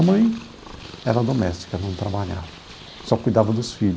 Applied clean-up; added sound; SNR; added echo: none; Purr; 18 dB; none.